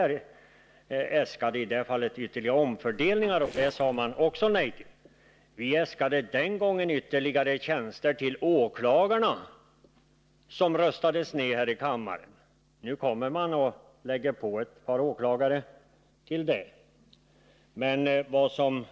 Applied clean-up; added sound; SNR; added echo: neural separator model SepFormer DNS4.